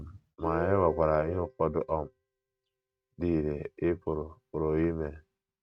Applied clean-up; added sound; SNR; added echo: neural mask model RNNoise.